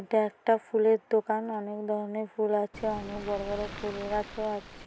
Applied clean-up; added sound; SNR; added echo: none; Waves, surf; 13 dB; none.